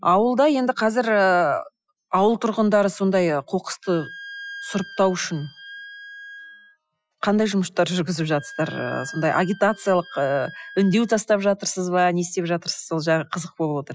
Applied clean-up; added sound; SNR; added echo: classical method Wiener filter.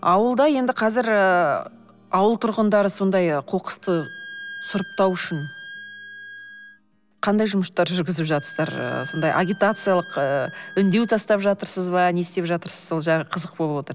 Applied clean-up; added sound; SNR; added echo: none; Wind instrument, woodwind instrument; 17 dB; none.